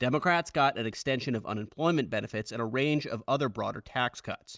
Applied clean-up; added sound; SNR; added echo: none; none; none; none.